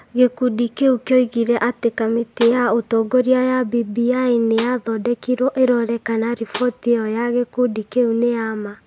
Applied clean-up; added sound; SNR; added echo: none; Snare drum; 18 dB; none.